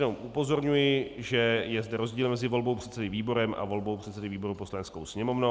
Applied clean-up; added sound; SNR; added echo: none; none; none; none.